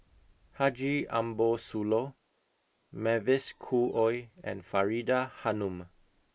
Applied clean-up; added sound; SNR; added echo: neural mask model Resemble Enhance denoiser.